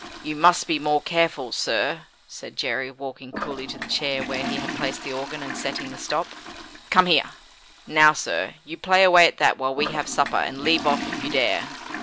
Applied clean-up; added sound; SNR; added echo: none; Toilet flush; 12 dB; none.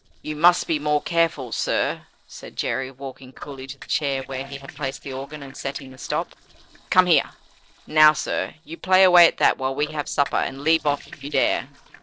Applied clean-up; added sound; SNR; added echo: neural separator model SepFormer DNS4.